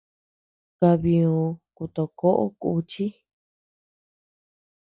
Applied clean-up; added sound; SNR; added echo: none; none; none; none.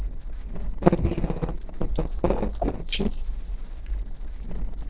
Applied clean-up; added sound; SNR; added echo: neural separator model SepFormer DNS4.